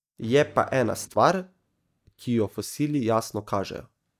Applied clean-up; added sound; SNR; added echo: neural mask model DeepFilterNet 3.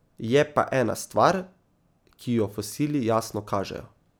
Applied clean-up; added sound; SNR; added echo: none; none; none; none.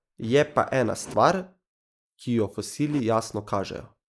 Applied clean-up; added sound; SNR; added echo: neural mask model Resemble Enhance denoiser.